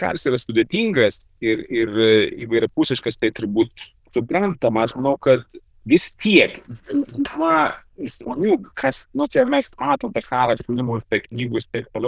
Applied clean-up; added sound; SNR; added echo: neural diffusion model UNIVERSE++.